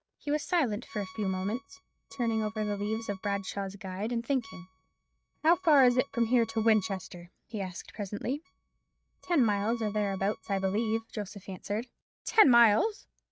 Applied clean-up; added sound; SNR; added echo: neural mask model RNNoise.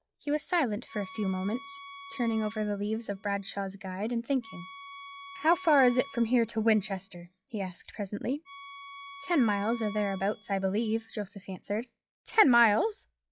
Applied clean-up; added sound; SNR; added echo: classical method log-MMSE.